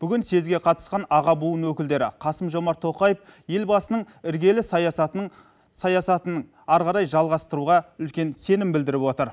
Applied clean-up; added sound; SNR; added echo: none; none; none; none.